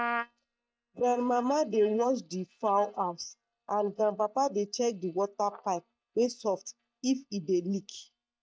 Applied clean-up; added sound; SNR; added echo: neural mask model DeepFilterNet 3.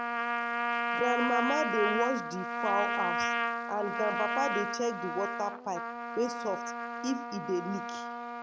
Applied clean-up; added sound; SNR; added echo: none; Trumpet; -1 dB; none.